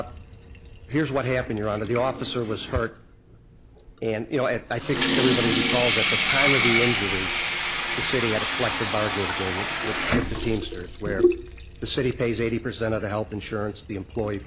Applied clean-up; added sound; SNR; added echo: none; Sink (filling or washing) / Water tap, faucet; -4 dB; none.